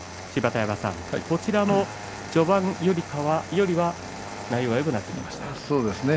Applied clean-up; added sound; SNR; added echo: none; Engine starting; 13 dB; none.